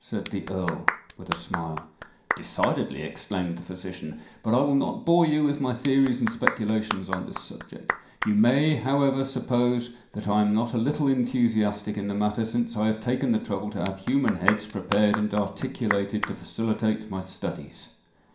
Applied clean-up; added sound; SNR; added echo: none; Clapping; 8 dB; reverberation time 0.5 s.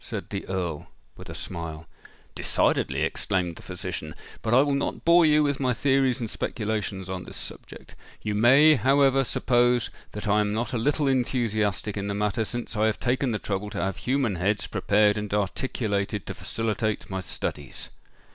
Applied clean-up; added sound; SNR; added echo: none; none; none; none.